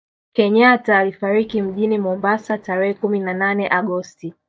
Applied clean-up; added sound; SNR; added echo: neural mask model DeepFilterNet 3.